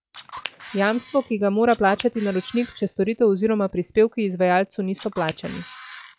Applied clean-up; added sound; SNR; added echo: classical method log-MMSE.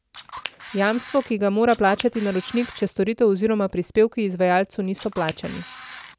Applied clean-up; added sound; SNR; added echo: none; Camera; 16 dB; none.